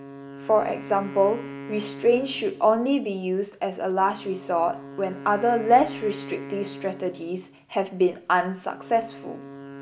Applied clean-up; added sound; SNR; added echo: none; Wind instrument, woodwind instrument; 15 dB; none.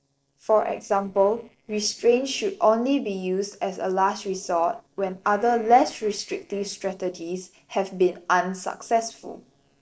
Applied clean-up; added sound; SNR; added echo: neural separator model SepFormer DNS4.